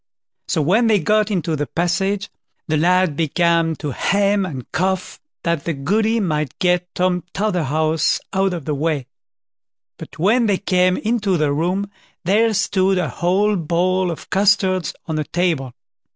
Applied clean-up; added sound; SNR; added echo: none; none; none; none.